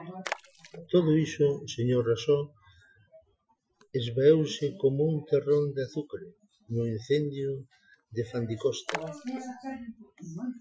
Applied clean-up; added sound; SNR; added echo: classical method Wiener filter.